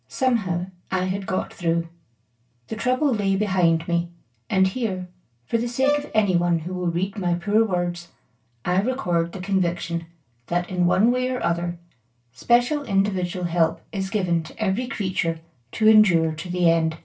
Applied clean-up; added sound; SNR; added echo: none; Brass instrument; 7 dB; reverberation time 0.2 s.